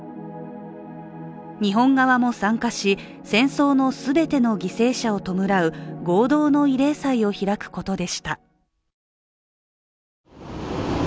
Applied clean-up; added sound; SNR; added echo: none; none; none; none.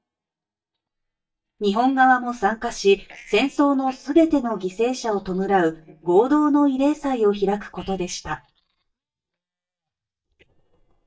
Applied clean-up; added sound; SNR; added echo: neural mask model DeepFilterNet 3.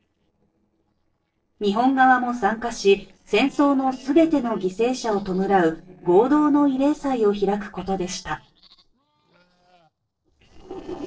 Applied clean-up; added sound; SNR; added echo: neural separator model SepFormer DNS4.